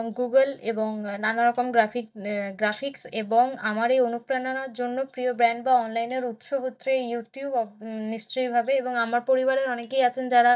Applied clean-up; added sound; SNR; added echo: neural mask model DeepFilterNet 3.